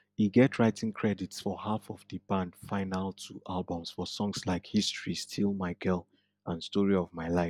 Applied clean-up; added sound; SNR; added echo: none; none; none; none.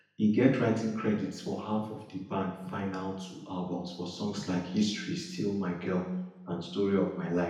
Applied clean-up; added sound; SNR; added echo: none; none; none; reverberation time 0.9 s.